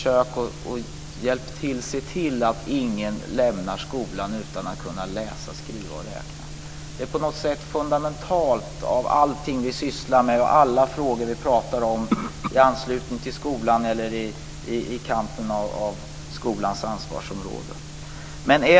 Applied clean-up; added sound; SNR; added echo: none; none; none; none.